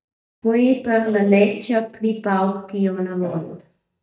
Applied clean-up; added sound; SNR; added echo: neural mask model DeepFilterNet 3.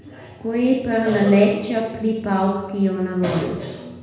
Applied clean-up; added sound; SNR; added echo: none; Fart; 16 dB; reverberation time 1.0 s.